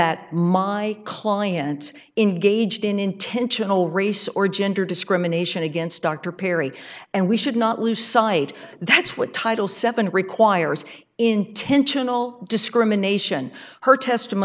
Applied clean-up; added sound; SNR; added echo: none; none; none; none.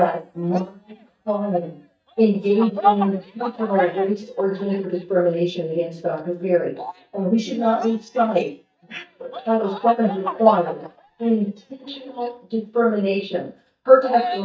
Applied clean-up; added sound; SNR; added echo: neural mask model DeepFilterNet 3.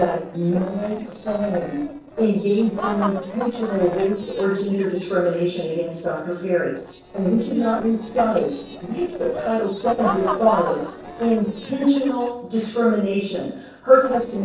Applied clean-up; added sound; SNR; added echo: neural separator model SepFormer DNS4.